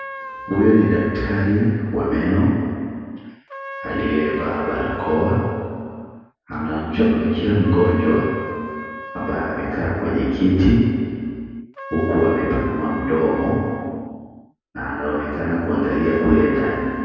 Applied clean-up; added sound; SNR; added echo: none; Trumpet; 15 dB; reverberation time 2.2 s.